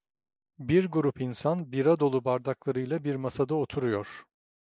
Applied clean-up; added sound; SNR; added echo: neural mask model Resemble Enhance denoiser.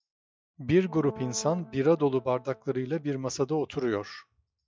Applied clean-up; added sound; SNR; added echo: classical method log-MMSE.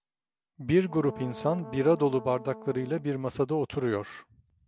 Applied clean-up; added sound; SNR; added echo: none; Brass instrument; 15 dB; none.